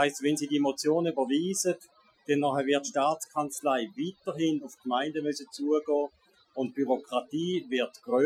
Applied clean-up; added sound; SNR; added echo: classical method Wiener filter.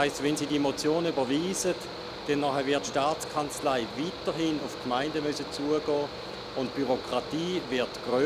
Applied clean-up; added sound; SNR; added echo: none; Mechanical fan; 9 dB; none.